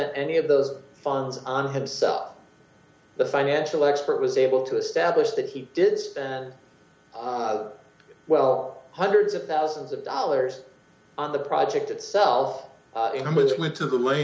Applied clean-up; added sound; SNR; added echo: none; none; none; none.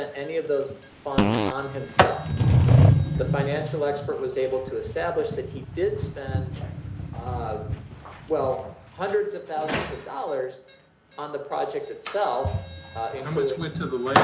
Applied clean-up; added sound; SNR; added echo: none; Sliding door + Fart; -3 dB; none.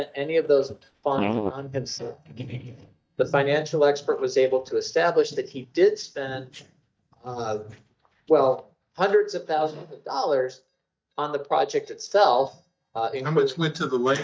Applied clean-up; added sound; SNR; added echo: neural mask model DeepFilterNet 3.